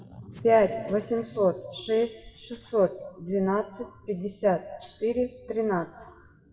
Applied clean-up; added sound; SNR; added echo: classical method WPE with log-MMSE.